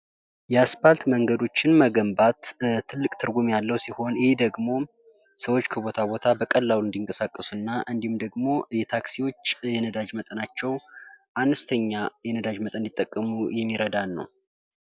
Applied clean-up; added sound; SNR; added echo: none; none; none; none.